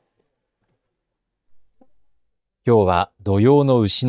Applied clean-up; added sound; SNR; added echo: neural mask model DeepFilterNet 3.